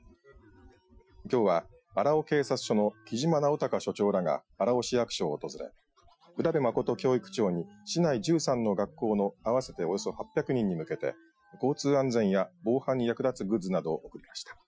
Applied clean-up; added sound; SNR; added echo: classical method Wiener filter.